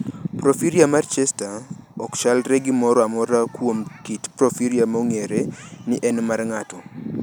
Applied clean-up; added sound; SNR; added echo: none; none; none; none.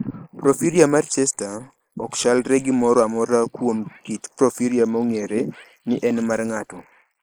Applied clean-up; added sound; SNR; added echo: neural mask model Resemble Enhance denoiser.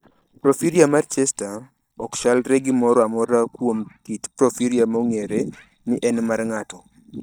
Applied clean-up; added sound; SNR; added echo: neural mask model DeepFilterNet 3.